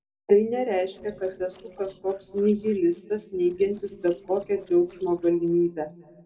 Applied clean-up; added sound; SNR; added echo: neural separator model SepFormer DNS4.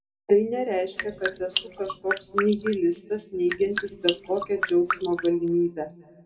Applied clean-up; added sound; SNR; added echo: none; Drip; 5 dB; reverberation time 1.5 s.